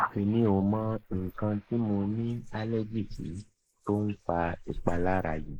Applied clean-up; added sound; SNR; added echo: neural mask model Resemble Enhance denoiser.